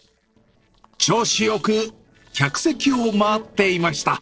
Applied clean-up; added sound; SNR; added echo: neural separator model SepFormer DNS4.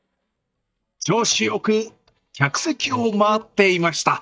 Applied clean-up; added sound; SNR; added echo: neural mask model DeepFilterNet 3.